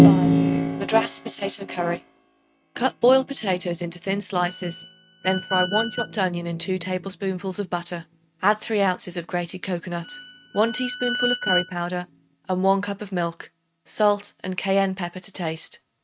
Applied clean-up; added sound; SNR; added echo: neural mask model RNNoise.